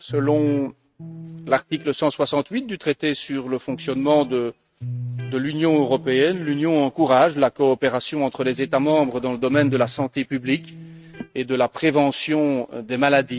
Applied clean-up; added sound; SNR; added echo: neural mask model RNNoise.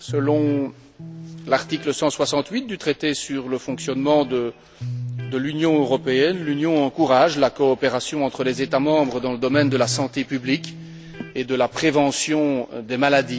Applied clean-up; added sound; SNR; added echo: none; Electric guitar; 15 dB; none.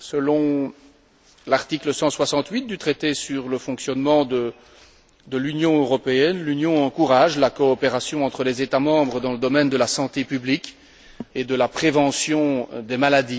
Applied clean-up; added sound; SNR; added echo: none; none; none; none.